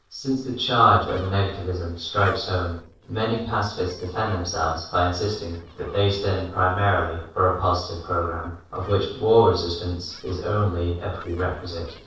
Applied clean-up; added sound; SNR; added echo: neural separator model SepFormer DNS4.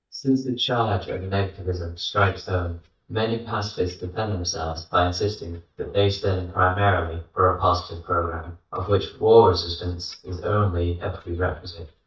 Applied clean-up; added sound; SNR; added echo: neural mask model DeepFilterNet 3.